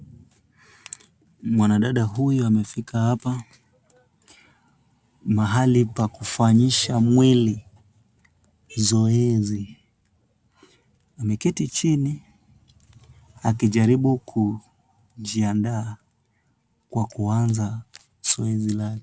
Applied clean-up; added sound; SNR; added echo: none; none; none; none.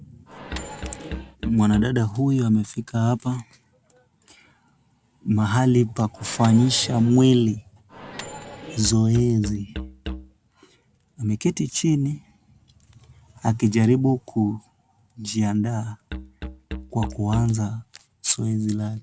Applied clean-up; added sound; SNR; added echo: none; Musical instrument + Microwave oven; 12 dB; none.